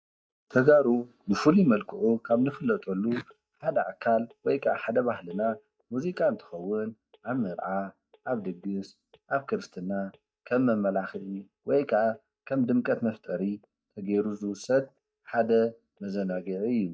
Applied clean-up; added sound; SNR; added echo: neural mask model DeepFilterNet 3.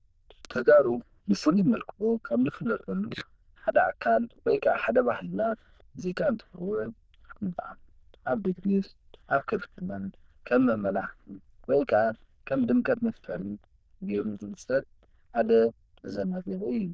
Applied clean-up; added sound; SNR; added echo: neural diffusion model UNIVERSE++.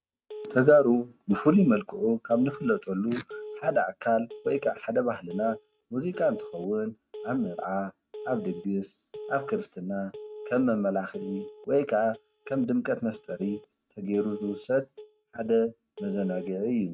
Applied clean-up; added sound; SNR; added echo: neural mask model RNNoise.